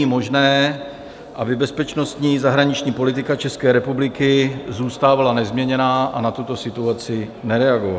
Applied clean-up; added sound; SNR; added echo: none; none; none; none.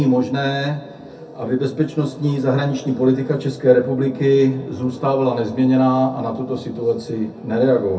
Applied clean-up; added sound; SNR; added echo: none; none; none; reverberation time 0.3 s.